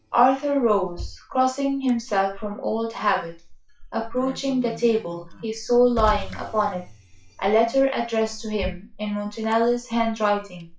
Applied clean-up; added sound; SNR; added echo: classical method WPE with log-MMSE.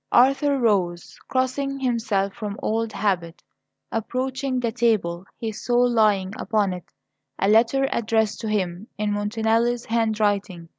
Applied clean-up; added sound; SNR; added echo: none; none; none; none.